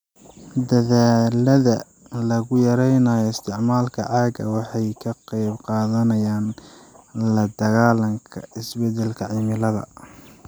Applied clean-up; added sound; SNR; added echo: none; none; none; none.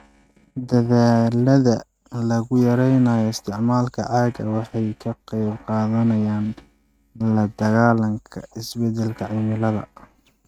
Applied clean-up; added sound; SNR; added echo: neural mask model RNNoise.